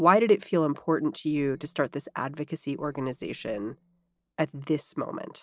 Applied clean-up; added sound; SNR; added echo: neural separator model SepFormer DNS4.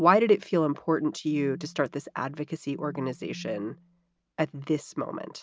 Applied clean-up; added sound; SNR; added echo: none; Telephone; 18 dB; none.